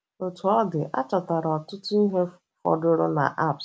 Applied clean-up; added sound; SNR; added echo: none; none; none; none.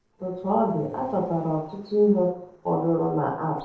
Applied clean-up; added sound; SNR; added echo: neural separator model SepFormer DNS4.